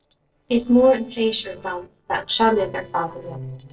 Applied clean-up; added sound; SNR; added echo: neural separator model SepFormer DNS4.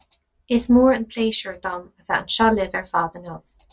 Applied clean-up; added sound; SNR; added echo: none; none; none; none.